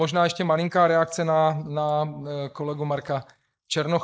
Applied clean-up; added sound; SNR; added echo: neural mask model Resemble Enhance denoiser.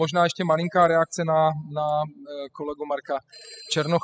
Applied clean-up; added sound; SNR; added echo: classical method spectral subtraction.